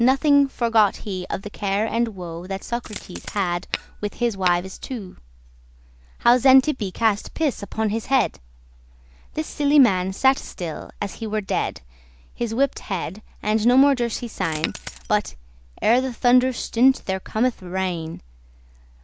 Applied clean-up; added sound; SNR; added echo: none; Tap / Glass + Coin (dropping); 12 dB; none.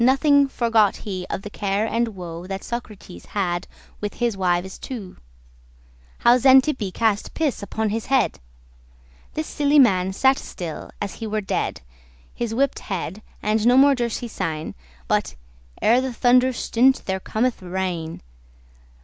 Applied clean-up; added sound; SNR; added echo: none; none; none; none.